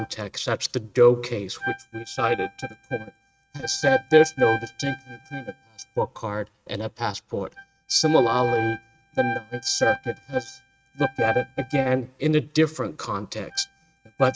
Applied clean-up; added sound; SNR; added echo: neural mask model RNNoise.